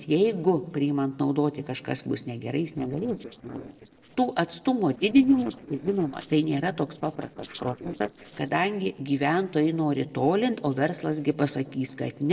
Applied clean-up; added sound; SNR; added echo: neural separator model SepFormer DNS4.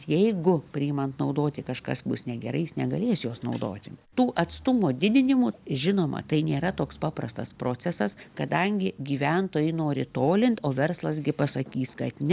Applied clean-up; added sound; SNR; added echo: none; none; none; none.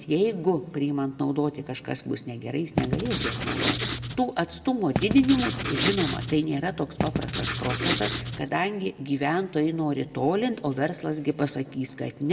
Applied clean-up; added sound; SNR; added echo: none; Writing; 2 dB; reverberation time 0.9 s.